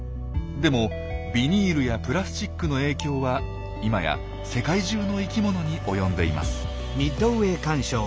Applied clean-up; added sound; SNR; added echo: none; none; none; none.